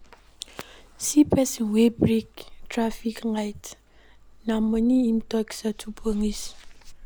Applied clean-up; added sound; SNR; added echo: none; Meow / Purr; 16 dB; none.